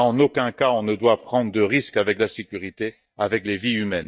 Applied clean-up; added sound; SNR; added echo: neural mask model DeepFilterNet 3.